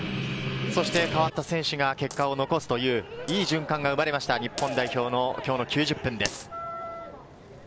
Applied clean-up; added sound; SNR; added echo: none; Coin (dropping) + Wind instrument, woodwind instrument; 16 dB; none.